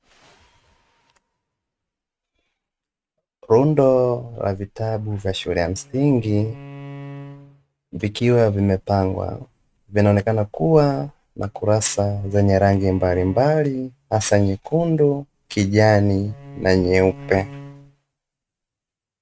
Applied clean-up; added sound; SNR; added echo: neural mask model RNNoise.